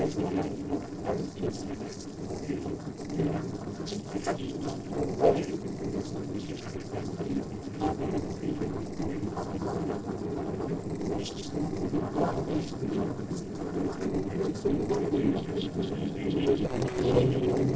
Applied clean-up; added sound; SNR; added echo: neural separator model SepFormer DNS4.